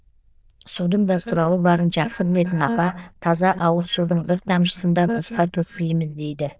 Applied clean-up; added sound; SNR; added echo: neural diffusion model UNIVERSE++.